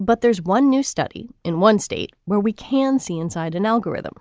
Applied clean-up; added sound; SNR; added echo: none; none; none; none.